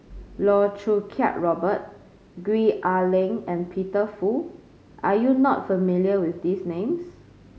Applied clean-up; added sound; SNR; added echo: none; none; none; none.